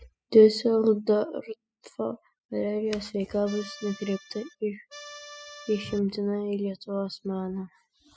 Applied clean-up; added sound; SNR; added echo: classical method spectral subtraction.